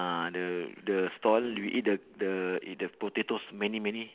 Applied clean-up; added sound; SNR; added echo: none; none; none; none.